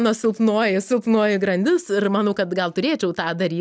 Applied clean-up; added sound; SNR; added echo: none; none; none; none.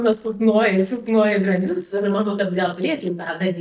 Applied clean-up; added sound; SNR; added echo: neural mask model DeepFilterNet 3.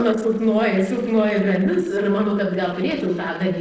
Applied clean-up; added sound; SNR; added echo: neural separator model SepFormer DNS4.